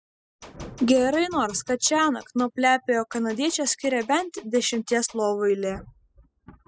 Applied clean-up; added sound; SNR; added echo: classical method spectral subtraction.